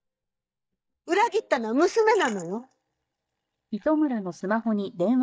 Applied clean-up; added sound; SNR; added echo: neural mask model DeepFilterNet 3.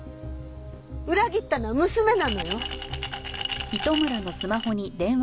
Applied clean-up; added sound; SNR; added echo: none; Glass; 7 dB; none.